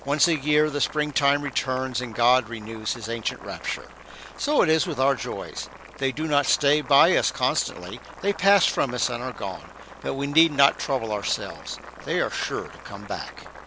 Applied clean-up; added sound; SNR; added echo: none; Boiling; 17 dB; none.